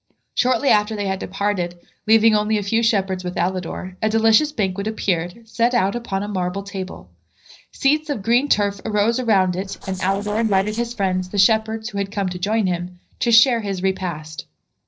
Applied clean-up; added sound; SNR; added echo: neural separator model SepFormer DNS4.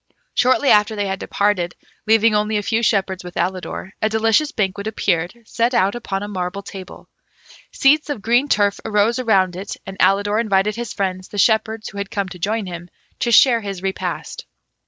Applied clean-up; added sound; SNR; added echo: none; none; none; none.